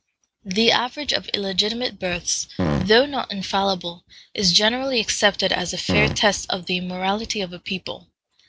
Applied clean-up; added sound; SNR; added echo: none; Fart; 1 dB; none.